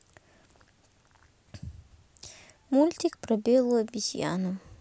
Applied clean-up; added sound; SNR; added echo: none; none; none; none.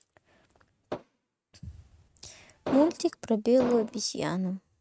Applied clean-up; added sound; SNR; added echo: neural mask model RNNoise.